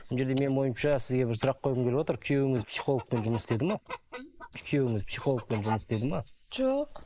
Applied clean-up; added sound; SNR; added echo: neural mask model Resemble Enhance denoiser.